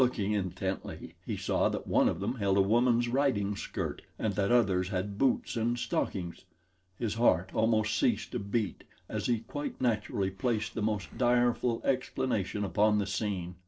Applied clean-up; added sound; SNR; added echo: neural separator model SepFormer DNS4.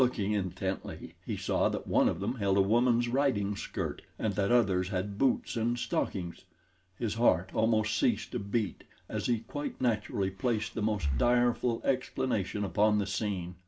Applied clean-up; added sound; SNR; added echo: none; Breathing; 8 dB; reverberation time 0.2 s.